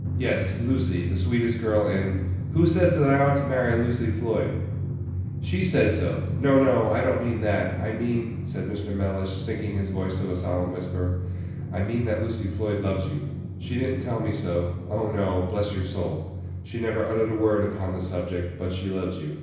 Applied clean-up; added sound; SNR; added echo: none; Drum; 5 dB; reverberation time 0.9 s.